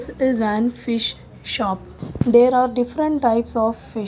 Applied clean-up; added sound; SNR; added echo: none; none; none; none.